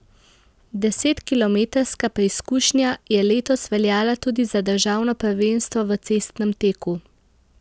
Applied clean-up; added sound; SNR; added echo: none; none; none; none.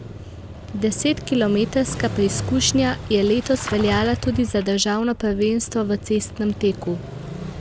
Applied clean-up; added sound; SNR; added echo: none; Engine starting / Motorcycle; 9 dB; none.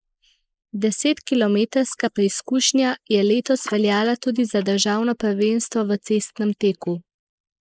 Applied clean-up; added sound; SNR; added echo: neural mask model Resemble Enhance denoiser.